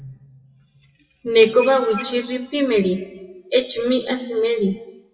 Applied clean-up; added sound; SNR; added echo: classical method WPE with log-MMSE.